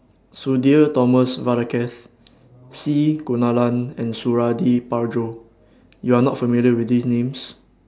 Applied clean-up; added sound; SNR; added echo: none; none; none; none.